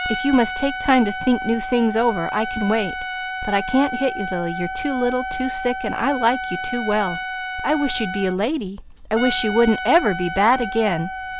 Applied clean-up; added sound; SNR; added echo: none; Trumpet; 7 dB; none.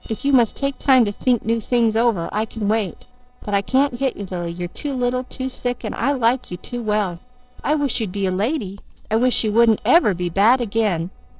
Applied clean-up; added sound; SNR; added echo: neural separator model SepFormer DNS4.